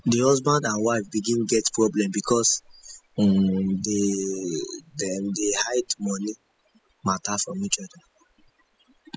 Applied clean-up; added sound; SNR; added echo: classical method spectral subtraction.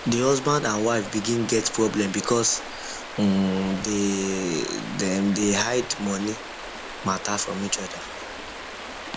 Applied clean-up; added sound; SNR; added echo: none; Stream; 11 dB; none.